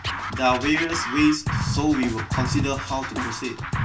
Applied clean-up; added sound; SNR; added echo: none; Scratching (performance technique); 3 dB; reverberation time 0.2 s.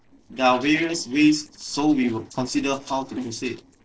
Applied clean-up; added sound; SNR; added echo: neural separator model SepFormer DNS4.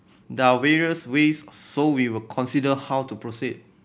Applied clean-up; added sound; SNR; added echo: none; none; none; none.